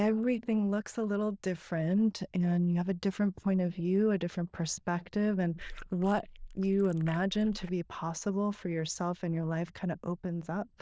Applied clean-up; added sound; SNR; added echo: neural diffusion model UNIVERSE++.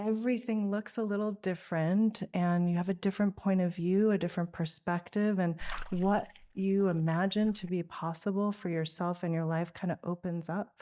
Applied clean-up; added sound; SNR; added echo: neural mask model DeepFilterNet 3.